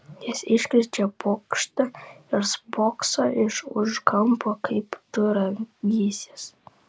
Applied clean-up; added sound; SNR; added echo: none; none; none; none.